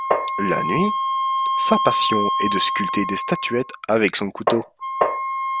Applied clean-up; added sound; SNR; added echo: none; Wind instrument, woodwind instrument + Tap; 0 dB; none.